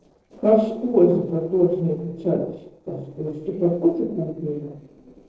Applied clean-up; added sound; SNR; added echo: neural separator model SepFormer DNS4.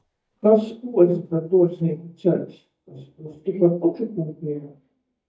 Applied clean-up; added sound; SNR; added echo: neural mask model DeepFilterNet 3.